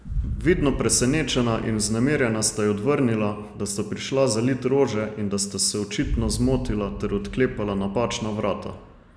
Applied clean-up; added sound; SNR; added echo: none; Boom; 11 dB; none.